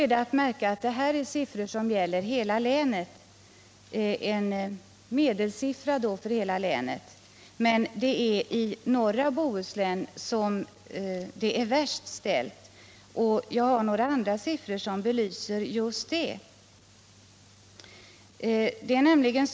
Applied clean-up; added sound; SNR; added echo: none; none; none; none.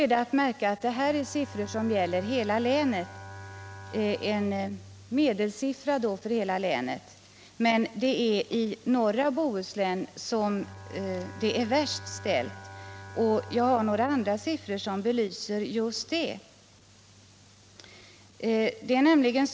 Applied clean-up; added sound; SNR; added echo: none; Bowed string instrument; 19 dB; none.